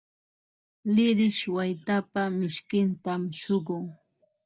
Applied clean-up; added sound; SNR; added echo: neural mask model DeepFilterNet 3.